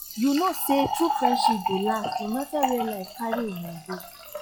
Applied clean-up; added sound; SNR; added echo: classical method log-MMSE.